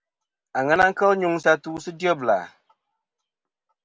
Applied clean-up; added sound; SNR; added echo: none; none; none; none.